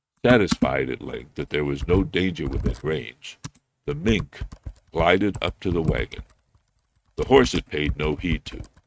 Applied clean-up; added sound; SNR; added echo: neural mask model RNNoise.